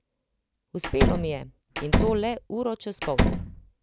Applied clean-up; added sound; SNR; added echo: none; Slam; -5 dB; none.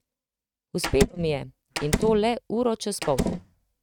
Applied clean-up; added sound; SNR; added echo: neural mask model RNNoise.